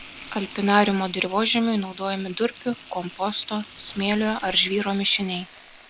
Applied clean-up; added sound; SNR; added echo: none; Frying (food); 18 dB; none.